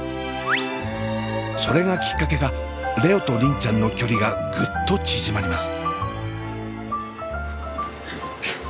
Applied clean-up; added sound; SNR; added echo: none; none; none; none.